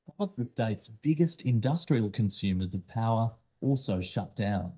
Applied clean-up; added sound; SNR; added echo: neural mask model DeepFilterNet 3.